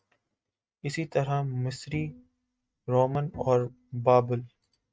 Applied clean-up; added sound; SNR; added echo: neural mask model RNNoise.